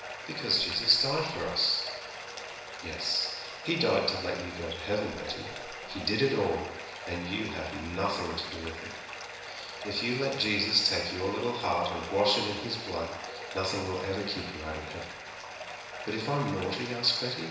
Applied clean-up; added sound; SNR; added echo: none; Bathtub (filling or washing); 10 dB; reverberation time 1.0 s.